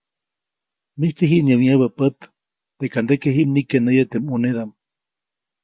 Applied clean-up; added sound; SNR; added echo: none; none; none; none.